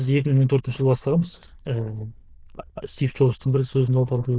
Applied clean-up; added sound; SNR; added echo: neural diffusion model UNIVERSE++.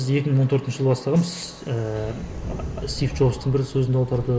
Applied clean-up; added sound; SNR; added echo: none; Subway, metro, underground; 12 dB; none.